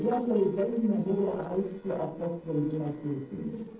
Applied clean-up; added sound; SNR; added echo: neural separator model SepFormer DNS4.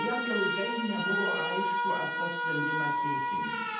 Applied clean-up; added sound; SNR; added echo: none; Alarm; -4 dB; reverberation time 0.8 s.